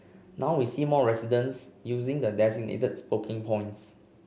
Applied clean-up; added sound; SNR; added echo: none; none; none; none.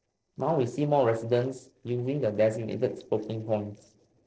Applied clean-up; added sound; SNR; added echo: neural separator model SepFormer DNS4.